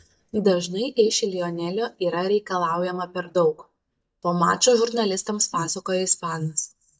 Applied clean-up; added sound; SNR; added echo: neural mask model DeepFilterNet 3.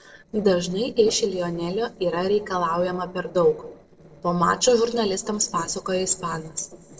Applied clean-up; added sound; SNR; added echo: neural separator model SepFormer DNS4.